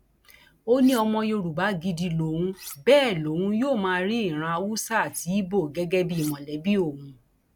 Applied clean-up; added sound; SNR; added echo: none; Cutlery, silverware; 18 dB; none.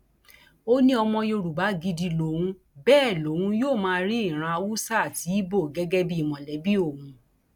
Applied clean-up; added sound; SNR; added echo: none; none; none; none.